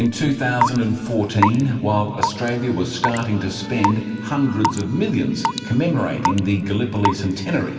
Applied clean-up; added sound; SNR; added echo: none; Raindrop / Drip / Water tap, faucet; 6 dB; reverberation time 2.4 s.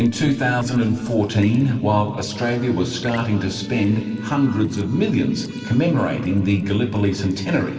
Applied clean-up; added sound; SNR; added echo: neural separator model SepFormer DNS4.